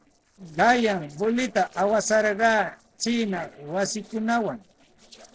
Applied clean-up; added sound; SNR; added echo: neural separator model SepFormer DNS4.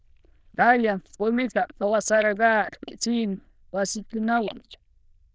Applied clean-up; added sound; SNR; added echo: neural diffusion model UNIVERSE++.